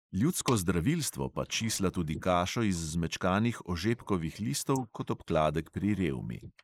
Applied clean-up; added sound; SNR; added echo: neural mask model Resemble Enhance denoiser.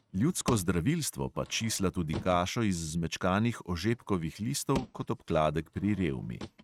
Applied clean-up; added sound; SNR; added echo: neural mask model RNNoise.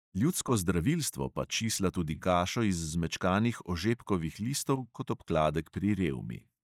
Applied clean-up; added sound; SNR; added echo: neural mask model DeepFilterNet 3.